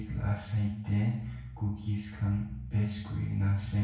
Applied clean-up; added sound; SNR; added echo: none; Bass guitar; 12 dB; reverberation time 0.6 s.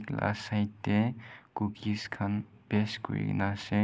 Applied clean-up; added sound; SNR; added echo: none; none; none; none.